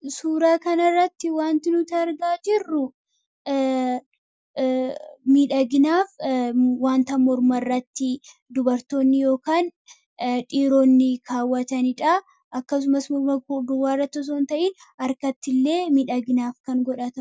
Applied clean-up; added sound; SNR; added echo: none; none; none; none.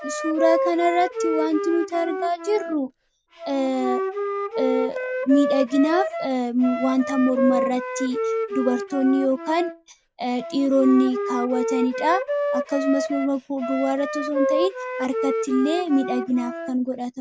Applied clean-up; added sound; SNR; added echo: none; Wind instrument, woodwind instrument; 4 dB; none.